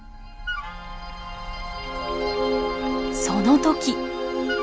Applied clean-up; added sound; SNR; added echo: none; Wind instrument, woodwind instrument; 15 dB; none.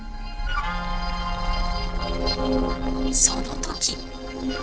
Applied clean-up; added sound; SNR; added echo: neural separator model SepFormer DNS4.